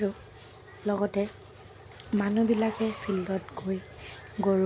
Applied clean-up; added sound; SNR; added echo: none; Zipper (clothing); 19 dB; none.